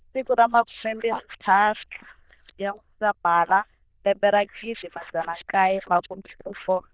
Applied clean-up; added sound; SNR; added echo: neural diffusion model UNIVERSE++.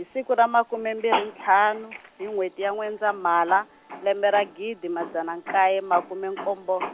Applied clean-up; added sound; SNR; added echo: none; none; none; none.